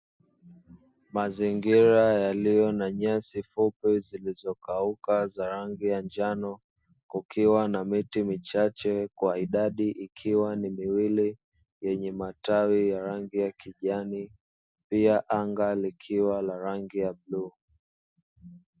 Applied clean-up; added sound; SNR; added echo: none; none; none; none.